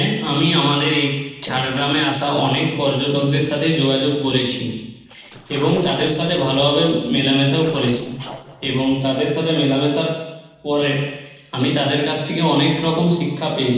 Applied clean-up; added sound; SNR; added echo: neural separator model SepFormer DNS4.